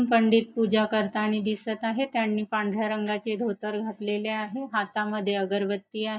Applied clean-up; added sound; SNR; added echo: neural mask model DeepFilterNet 3.